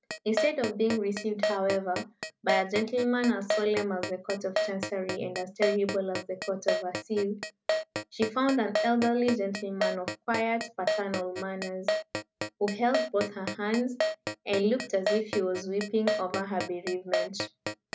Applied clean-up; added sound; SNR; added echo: none; Keyboard (musical); 4 dB; none.